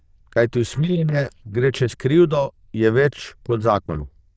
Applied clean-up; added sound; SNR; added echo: neural diffusion model UNIVERSE++.